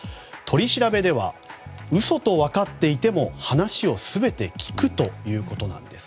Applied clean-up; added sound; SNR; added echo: none; none; none; none.